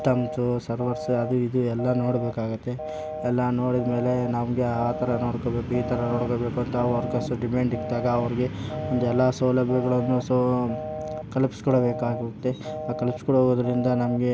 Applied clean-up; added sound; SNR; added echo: none; Telephone; 11 dB; none.